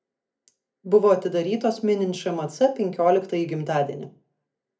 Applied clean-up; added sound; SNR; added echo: none; none; none; reverberation time 0.3 s.